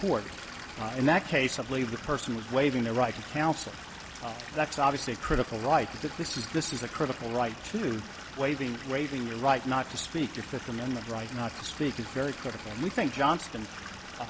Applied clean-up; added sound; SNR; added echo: none; Stream / Liquid; 12 dB; none.